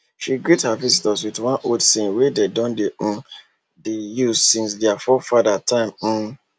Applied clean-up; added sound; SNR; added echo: none; none; none; none.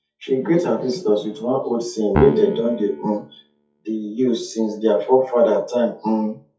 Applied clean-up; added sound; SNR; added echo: classical method WPE with log-MMSE.